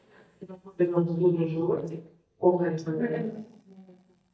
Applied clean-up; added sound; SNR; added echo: neural mask model DeepFilterNet 3.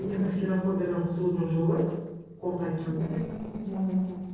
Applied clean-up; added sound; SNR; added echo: neural separator model SepFormer DNS4.